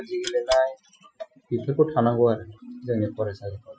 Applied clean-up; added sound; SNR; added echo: classical method Wiener filter.